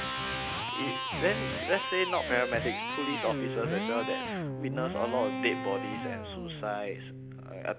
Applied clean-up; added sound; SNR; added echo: none; Electric guitar; 1 dB; none.